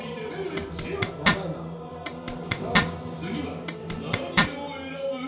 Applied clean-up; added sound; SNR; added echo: none; Zipper (clothing); -3 dB; reverberation time 0.6 s.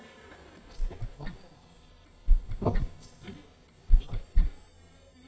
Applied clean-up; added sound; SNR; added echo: neural mask model DeepFilterNet 3.